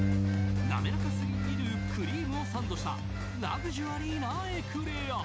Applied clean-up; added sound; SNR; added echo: none; Bass guitar; -3 dB; none.